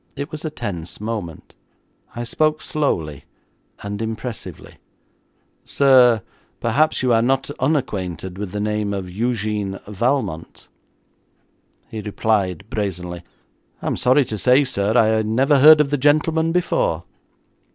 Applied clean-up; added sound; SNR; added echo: none; none; none; none.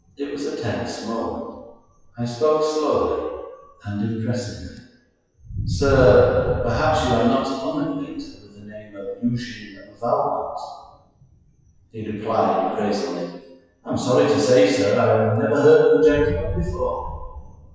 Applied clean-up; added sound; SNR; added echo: classical method WPE with log-MMSE.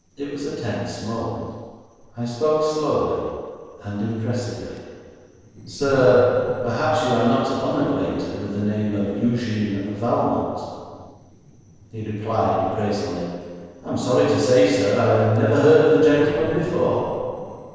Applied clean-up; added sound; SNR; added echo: neural separator model SepFormer DNS4.